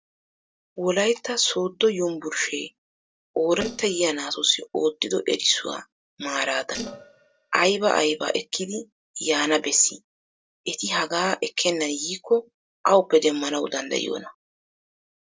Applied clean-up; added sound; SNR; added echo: neural separator model SepFormer DNS4.